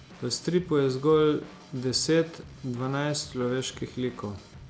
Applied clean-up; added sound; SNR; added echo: none; Drum / Drum kit; 20 dB; none.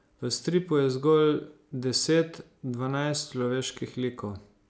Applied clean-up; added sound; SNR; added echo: none; none; none; none.